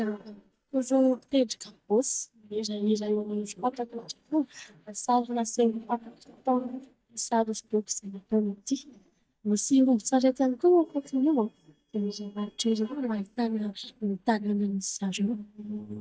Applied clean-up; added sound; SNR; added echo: neural mask model DeepFilterNet 3.